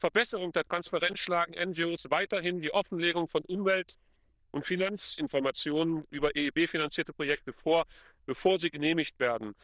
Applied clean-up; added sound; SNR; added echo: neural diffusion model UNIVERSE++.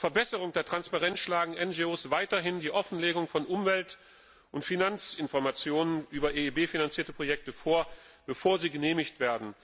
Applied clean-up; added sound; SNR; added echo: none; Splash, splatter; 15 dB; none.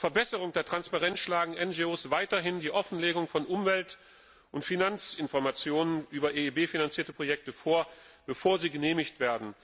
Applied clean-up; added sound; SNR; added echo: none; none; none; none.